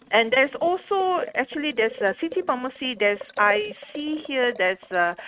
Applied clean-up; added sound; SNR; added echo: neural mask model RNNoise.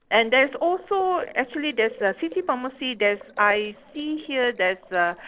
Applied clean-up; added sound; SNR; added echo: neural separator model SepFormer DNS4.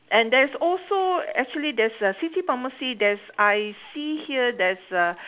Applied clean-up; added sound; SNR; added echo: none; none; none; none.